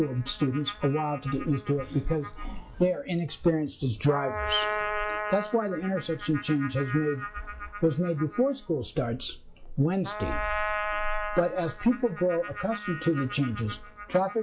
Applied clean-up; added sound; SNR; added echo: classical method log-MMSE.